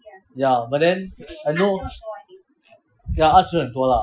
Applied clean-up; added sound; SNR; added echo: classical method Wiener filter.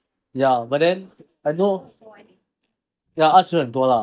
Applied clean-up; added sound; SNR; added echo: neural mask model DeepFilterNet 3.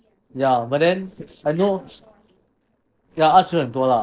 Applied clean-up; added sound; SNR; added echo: neural separator model SepFormer DNS4.